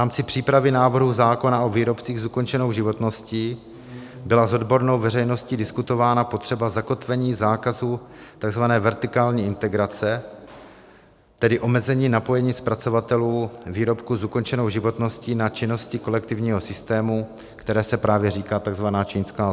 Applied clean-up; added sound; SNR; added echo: none; none; none; none.